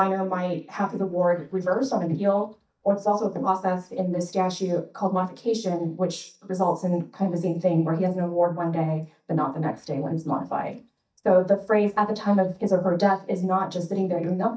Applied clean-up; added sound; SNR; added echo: neural mask model DeepFilterNet 3.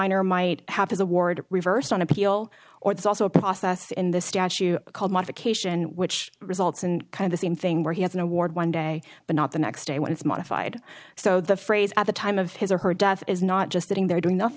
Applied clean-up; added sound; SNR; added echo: none; none; none; none.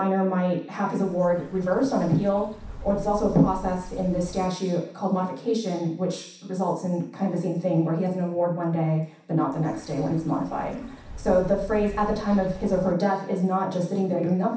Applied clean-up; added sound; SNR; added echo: none; Bird; 15 dB; reverberation time 0.7 s.